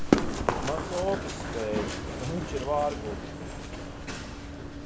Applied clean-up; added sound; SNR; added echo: none; Run; -3 dB; none.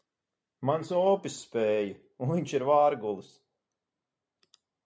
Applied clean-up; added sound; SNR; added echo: none; none; none; none.